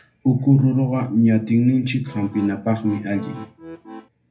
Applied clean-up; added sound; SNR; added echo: none; Accordion; 18 dB; reverberation time 0.3 s.